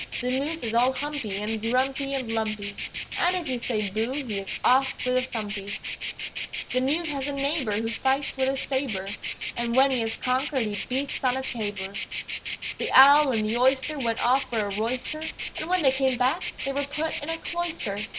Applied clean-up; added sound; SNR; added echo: none; Insect; 8 dB; none.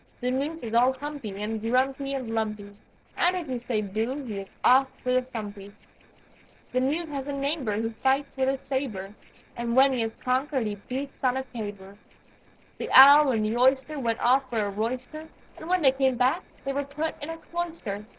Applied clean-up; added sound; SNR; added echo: neural separator model SepFormer DNS4.